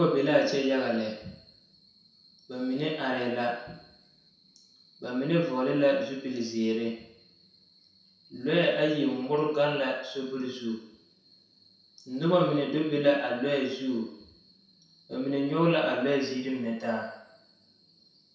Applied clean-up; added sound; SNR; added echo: none; none; none; reverberation time 0.7 s.